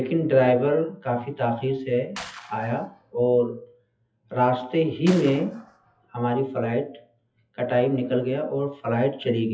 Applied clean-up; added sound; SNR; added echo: classical method WPE with log-MMSE.